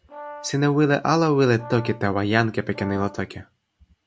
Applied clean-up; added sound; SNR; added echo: none; Brass instrument; 18 dB; none.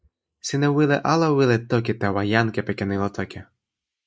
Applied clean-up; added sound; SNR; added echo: neural mask model Resemble Enhance denoiser.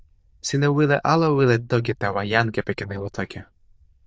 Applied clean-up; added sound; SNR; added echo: neural diffusion model UNIVERSE++.